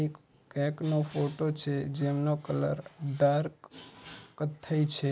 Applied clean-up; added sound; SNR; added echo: none; none; none; none.